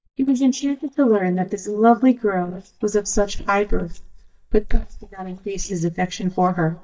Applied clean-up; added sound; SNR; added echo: neural mask model DeepFilterNet 3.